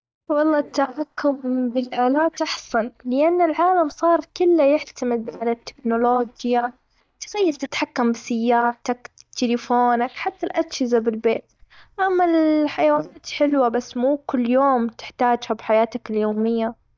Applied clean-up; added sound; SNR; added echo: neural mask model DeepFilterNet 3.